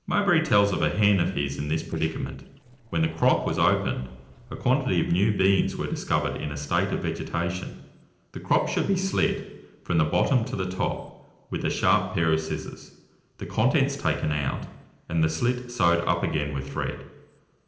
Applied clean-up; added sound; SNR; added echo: neural separator model SepFormer DNS4.